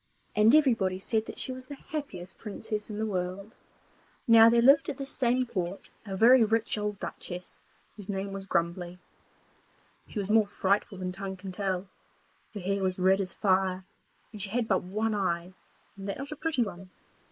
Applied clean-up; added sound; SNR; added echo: neural mask model Resemble Enhance denoiser.